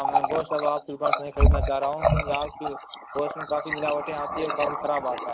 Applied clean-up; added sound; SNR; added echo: none; Water tap, faucet; -3 dB; none.